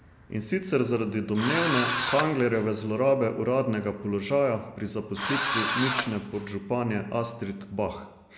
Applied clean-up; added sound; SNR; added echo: none; Engine / Drill; 3 dB; none.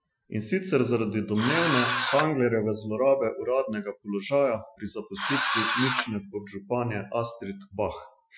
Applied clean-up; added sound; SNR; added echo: classical method Wiener filter.